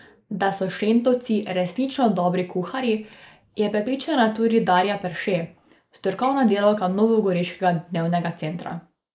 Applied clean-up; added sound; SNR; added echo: neural mask model Resemble Enhance denoiser.